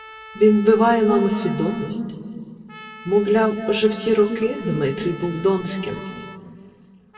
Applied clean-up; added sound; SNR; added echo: none; Trumpet; 20 dB; reverberation time 2.3 s.